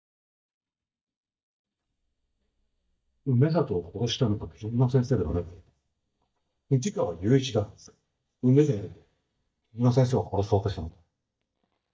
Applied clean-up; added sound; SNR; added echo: neural mask model DeepFilterNet 3.